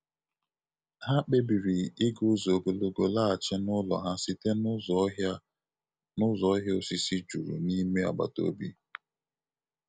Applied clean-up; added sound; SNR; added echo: none; none; none; none.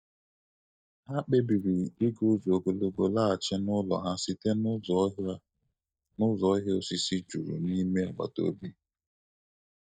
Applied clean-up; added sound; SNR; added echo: neural mask model DeepFilterNet 3.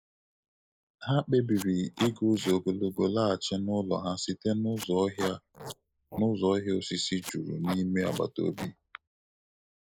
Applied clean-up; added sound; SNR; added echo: neural mask model Resemble Enhance denoiser.